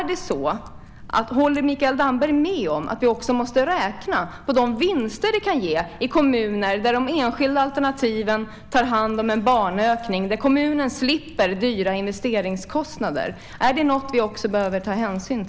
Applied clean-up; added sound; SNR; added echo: none; Typing; 20 dB; none.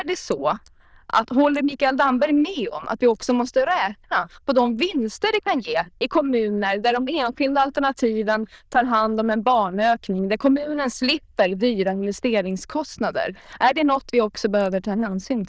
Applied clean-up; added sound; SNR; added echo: neural diffusion model UNIVERSE++.